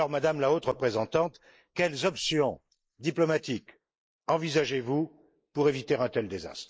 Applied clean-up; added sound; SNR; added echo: neural mask model Resemble Enhance denoiser.